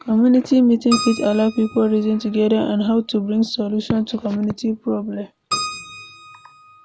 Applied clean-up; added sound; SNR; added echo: none; Keyboard (musical); 14 dB; none.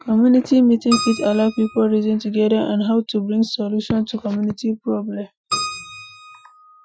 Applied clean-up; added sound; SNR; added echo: classical method Wiener filter.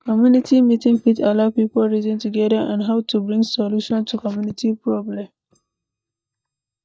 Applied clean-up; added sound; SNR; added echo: neural mask model DeepFilterNet 3.